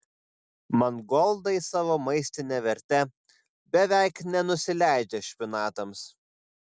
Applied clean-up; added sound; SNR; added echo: none; none; none; none.